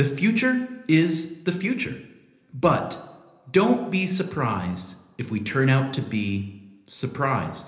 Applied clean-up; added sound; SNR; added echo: none; none; none; reverberation time 1.0 s.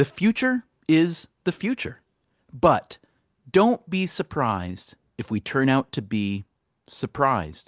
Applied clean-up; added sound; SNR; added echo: none; none; none; none.